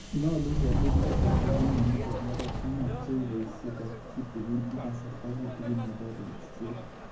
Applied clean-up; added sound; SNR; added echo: none; Subway, metro, underground; -2 dB; reverberation time 0.3 s.